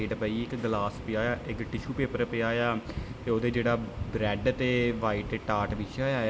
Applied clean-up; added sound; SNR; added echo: none; none; none; none.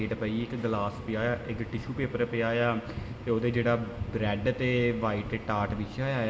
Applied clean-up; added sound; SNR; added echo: none; none; none; reverberation time 2.1 s.